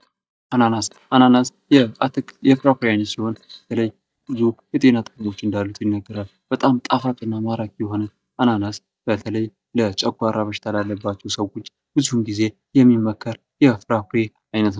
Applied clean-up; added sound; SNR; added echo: neural mask model DeepFilterNet 3.